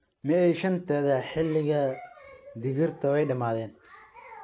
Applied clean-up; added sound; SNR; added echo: none; none; none; none.